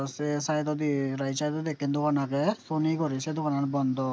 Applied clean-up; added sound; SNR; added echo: none; none; none; none.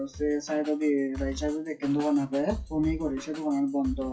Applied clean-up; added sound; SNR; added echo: classical method WPE with log-MMSE.